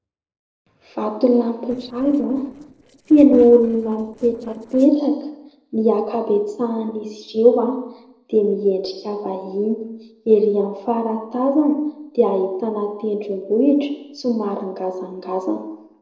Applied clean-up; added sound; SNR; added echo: neural separator model SepFormer DNS4.